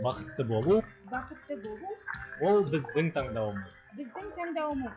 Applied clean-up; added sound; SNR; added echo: classical method log-MMSE.